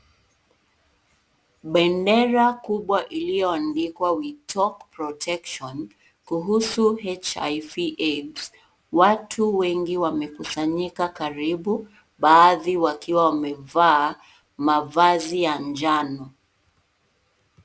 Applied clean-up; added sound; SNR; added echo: none; none; none; none.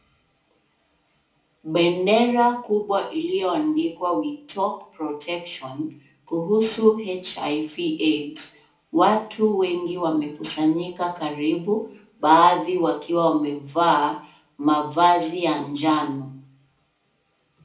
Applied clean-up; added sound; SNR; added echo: none; none; none; reverberation time 0.4 s.